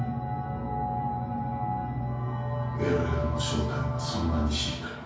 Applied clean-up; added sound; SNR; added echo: none; none; none; reverberation time 0.5 s.